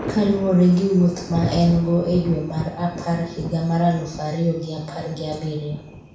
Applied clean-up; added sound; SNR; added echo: none; Thunder; 12 dB; reverberation time 0.6 s.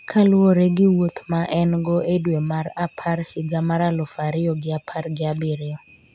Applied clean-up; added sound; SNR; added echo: none; none; none; none.